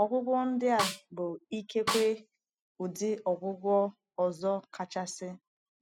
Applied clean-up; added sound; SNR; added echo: classical method spectral subtraction.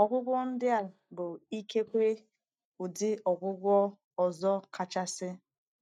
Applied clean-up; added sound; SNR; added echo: neural mask model DeepFilterNet 3.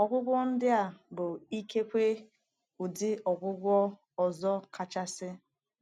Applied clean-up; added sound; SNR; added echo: none; none; none; none.